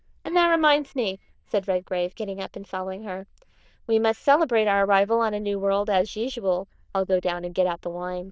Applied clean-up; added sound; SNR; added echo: neural diffusion model UNIVERSE++.